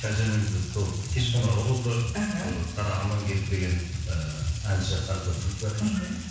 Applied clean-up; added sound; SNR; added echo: none; Rattle (instrument); 17 dB; reverberation time 1.1 s.